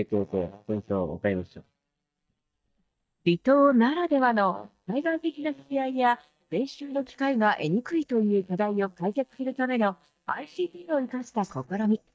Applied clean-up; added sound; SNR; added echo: neural mask model DeepFilterNet 3.